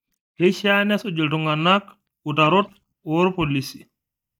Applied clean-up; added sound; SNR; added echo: neural mask model DeepFilterNet 3.